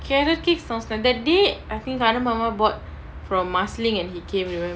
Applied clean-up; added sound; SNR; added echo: none; none; none; none.